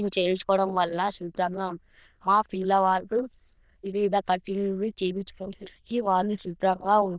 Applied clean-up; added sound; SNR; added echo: neural diffusion model UNIVERSE++.